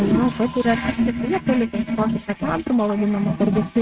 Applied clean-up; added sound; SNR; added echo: neural mask model RNNoise.